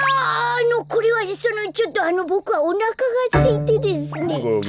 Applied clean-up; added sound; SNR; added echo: none; Bowed string instrument; 8 dB; none.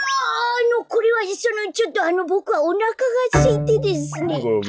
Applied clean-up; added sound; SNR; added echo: classical method log-MMSE.